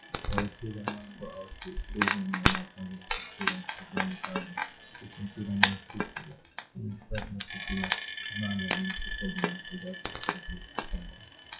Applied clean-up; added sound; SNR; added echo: classical method WPE with log-MMSE.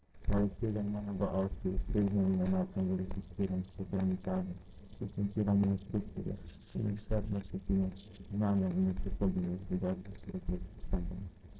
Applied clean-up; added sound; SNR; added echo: neural separator model SepFormer DNS4.